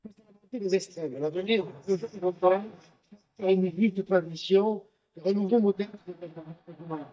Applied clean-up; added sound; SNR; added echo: neural mask model DeepFilterNet 3.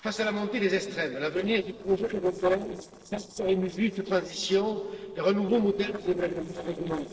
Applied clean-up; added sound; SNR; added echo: neural separator model SepFormer DNS4.